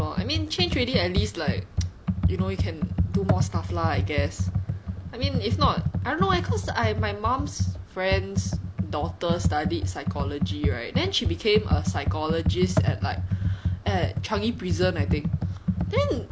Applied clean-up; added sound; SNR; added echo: none; Computer keyboard; -3 dB; none.